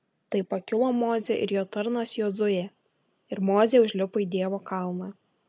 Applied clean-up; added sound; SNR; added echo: none; none; none; none.